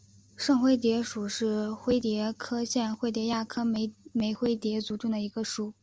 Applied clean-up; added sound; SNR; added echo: none; none; none; none.